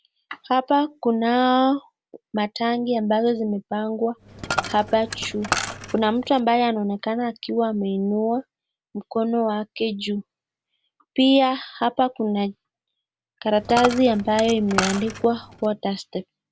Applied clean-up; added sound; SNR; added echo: none; Coin (dropping); 7 dB; none.